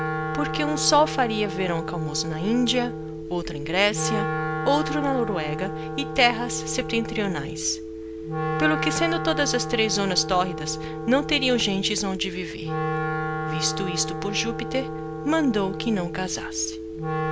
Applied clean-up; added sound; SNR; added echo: none; Telephone + Wind instrument, woodwind instrument; 4 dB; none.